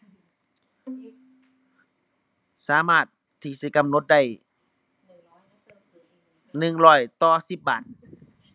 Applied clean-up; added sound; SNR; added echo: none; Bowed string instrument; 20 dB; none.